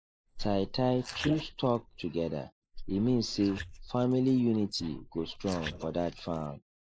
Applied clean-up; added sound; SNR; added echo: neural mask model Resemble Enhance denoiser.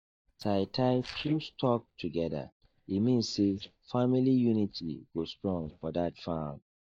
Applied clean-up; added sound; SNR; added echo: neural mask model DeepFilterNet 3.